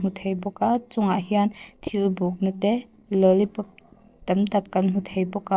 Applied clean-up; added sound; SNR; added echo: neural separator model SepFormer DNS4.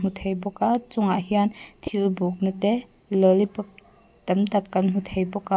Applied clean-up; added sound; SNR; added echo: none; none; none; none.